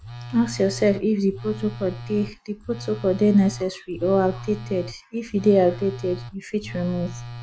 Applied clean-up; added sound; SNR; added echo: none; Telephone; 13 dB; none.